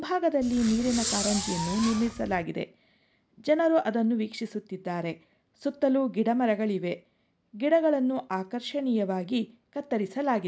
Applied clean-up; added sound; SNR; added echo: none; Fireworks; 6 dB; none.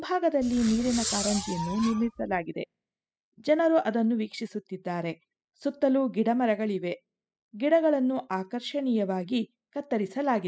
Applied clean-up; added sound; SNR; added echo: classical method spectral subtraction.